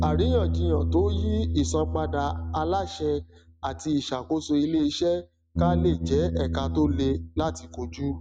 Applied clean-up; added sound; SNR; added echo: neural mask model RNNoise.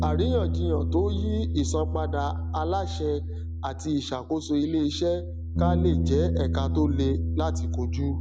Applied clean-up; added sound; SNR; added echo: none; Bass guitar; -1 dB; none.